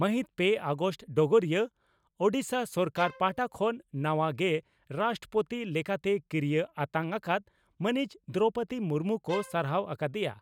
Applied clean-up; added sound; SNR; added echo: none; Bowed string instrument; 14 dB; none.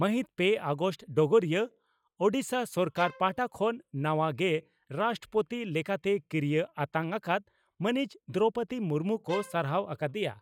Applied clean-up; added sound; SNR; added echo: classical method log-MMSE.